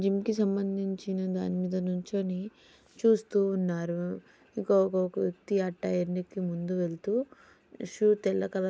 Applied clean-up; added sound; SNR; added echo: none; none; none; none.